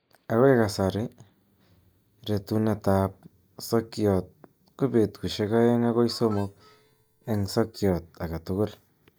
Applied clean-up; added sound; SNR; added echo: neural mask model DeepFilterNet 3.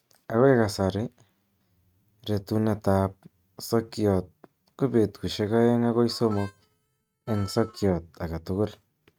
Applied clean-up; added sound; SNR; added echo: neural mask model RNNoise.